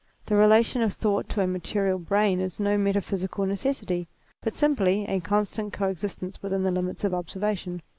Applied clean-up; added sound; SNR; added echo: none; none; none; none.